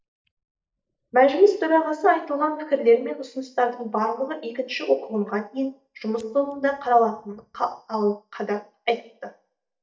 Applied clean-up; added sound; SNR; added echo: neural mask model DeepFilterNet 3.